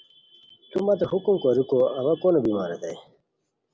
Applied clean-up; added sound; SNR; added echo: none; none; none; none.